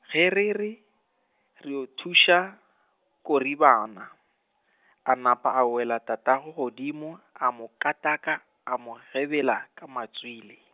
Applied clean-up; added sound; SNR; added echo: none; none; none; none.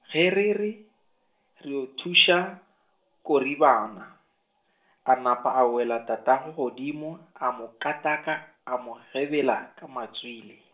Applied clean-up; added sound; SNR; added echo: none; none; none; reverberation time 0.4 s.